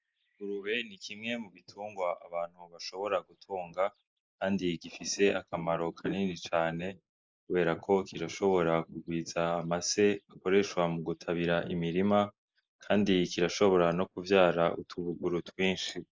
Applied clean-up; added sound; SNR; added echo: neural mask model Resemble Enhance denoiser.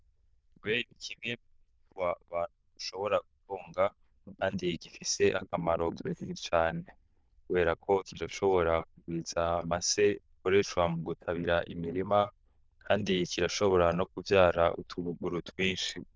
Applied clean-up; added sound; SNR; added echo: neural diffusion model UNIVERSE++.